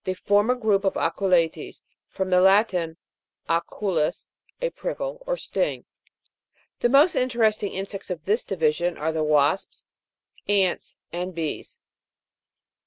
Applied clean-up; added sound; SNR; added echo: none; none; none; none.